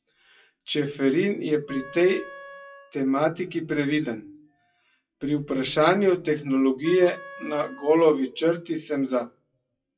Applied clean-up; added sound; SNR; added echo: classical method WPE with log-MMSE.